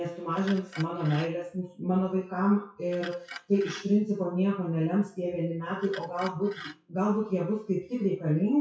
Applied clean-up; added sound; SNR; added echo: classical method WPE with log-MMSE.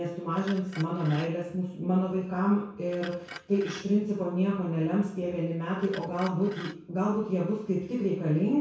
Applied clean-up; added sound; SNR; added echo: none; Glass; 20 dB; reverberation time 0.6 s.